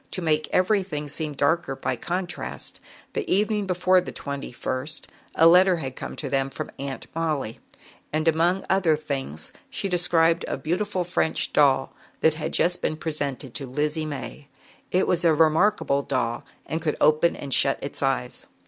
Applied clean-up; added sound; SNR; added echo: none; none; none; none.